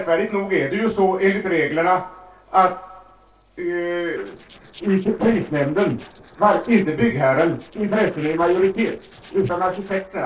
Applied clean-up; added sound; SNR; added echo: neural separator model SepFormer DNS4.